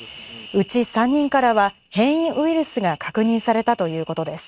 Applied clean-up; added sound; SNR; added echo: neural mask model RNNoise.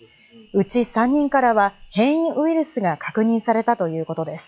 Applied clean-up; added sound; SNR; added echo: classical method log-MMSE.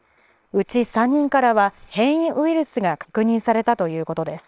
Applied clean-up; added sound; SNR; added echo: neural separator model SepFormer WHAM!.